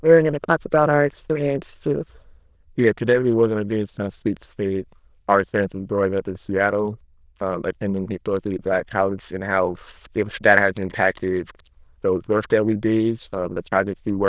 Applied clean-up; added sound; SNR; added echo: neural diffusion model UNIVERSE++.